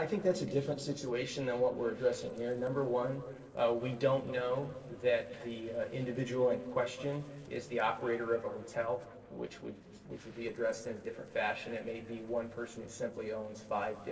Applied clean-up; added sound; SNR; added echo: neural separator model SepFormer DNS4.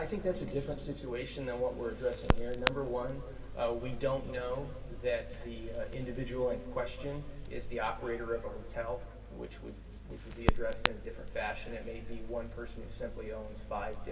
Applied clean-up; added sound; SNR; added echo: none; Crackle; 1 dB; reverberation time 2.4 s.